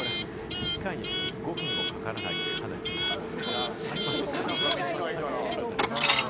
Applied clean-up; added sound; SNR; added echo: none; Coin (dropping) / Alarm; -3 dB; none.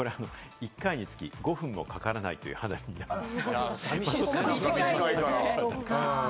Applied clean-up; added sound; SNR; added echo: none; none; none; none.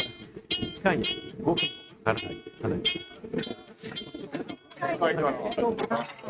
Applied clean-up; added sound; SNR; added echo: neural mask model RNNoise.